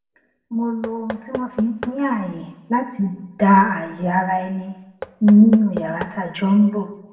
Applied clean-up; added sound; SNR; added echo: none; Knock / Wood; 16 dB; reverberation time 0.9 s.